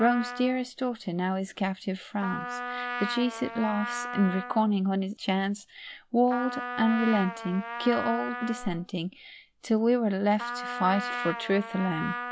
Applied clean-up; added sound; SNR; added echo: none; Trumpet; 9 dB; none.